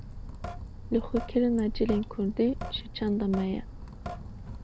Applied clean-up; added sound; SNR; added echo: none; Drip / Sink (filling or washing); 8 dB; none.